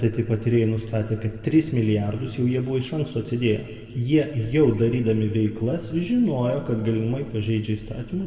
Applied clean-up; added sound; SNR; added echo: none; none; none; reverberation time 2.1 s.